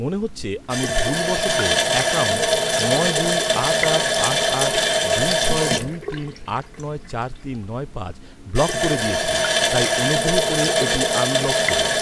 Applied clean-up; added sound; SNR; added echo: none; Water tap, faucet; -5 dB; none.